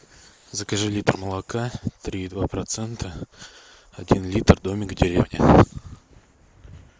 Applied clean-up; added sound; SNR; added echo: neural mask model Resemble Enhance denoiser.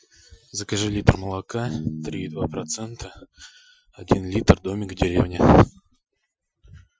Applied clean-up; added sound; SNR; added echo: classical method Wiener filter.